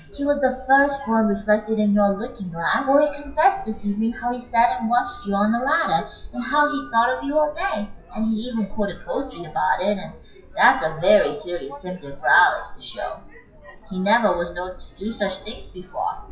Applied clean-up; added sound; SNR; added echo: classical method WPE with log-MMSE.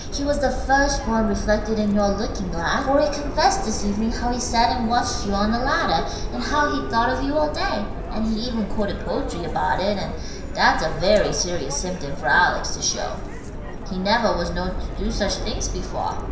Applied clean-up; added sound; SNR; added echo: none; Subway, metro, underground; 5 dB; reverberation time 0.7 s.